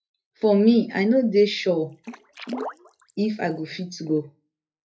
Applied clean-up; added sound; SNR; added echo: classical method WPE with log-MMSE.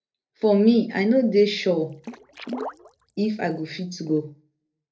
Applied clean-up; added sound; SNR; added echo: neural separator model SepFormer DNS4.